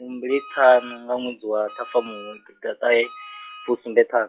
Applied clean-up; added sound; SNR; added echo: classical method log-MMSE.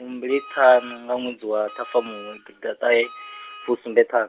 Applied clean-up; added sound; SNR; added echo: none; Wind instrument, woodwind instrument; 20 dB; none.